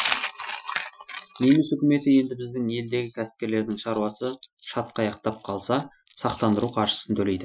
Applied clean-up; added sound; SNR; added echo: classical method Wiener filter.